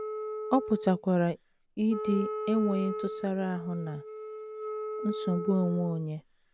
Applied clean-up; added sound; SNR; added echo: none; Wind instrument, woodwind instrument; 7 dB; none.